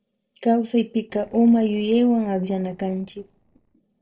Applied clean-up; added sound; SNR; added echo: neural separator model SepFormer DNS4.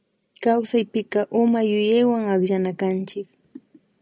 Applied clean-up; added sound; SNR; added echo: none; none; none; none.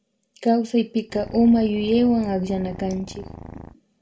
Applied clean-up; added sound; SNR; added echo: none; Purr; 16 dB; reverberation time 0.2 s.